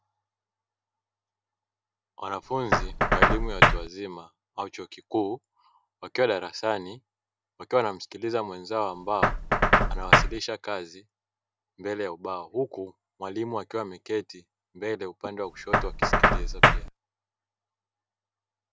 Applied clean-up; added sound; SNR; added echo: none; Knock; -5 dB; none.